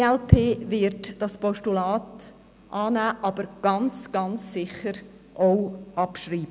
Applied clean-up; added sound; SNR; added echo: none; none; none; none.